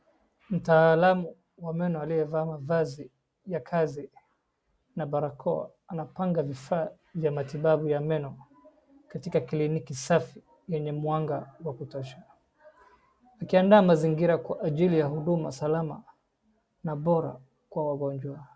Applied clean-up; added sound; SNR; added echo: none; none; none; none.